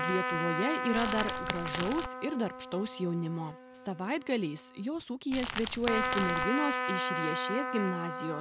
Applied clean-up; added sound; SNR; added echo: none; Crumpling, crinkling / Crackle + Trumpet; 2 dB; none.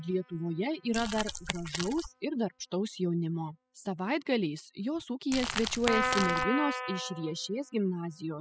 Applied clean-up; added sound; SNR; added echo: classical method spectral subtraction.